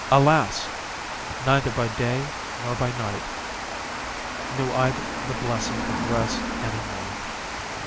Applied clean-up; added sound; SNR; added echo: none; Water; 4 dB; none.